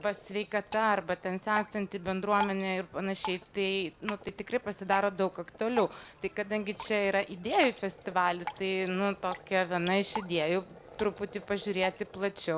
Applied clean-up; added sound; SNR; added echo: none; Drip; 13 dB; none.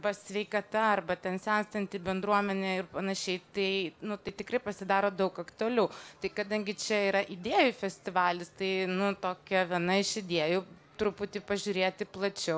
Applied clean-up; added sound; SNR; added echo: none; none; none; none.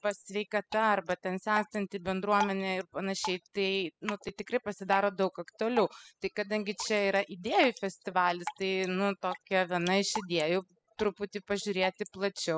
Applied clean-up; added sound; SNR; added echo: classical method spectral subtraction.